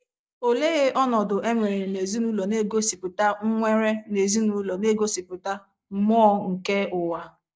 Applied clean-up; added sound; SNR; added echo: none; none; none; none.